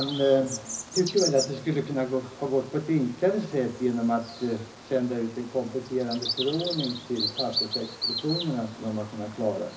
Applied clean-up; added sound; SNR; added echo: none; Bird vocalization, bird call, bird song; 8 dB; reverberation time 0.4 s.